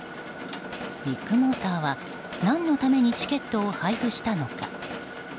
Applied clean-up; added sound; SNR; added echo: none; Mechanisms; 10 dB; none.